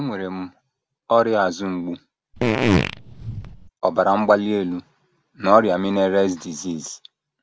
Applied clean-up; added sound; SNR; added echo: none; Fart; 0 dB; none.